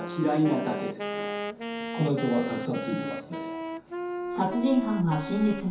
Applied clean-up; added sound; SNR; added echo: none; Wind instrument, woodwind instrument; 6 dB; reverberation time 0.6 s.